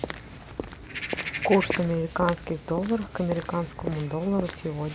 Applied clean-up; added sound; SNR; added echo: none; Walk, footsteps / Bird vocalization, bird call, bird song; 5 dB; none.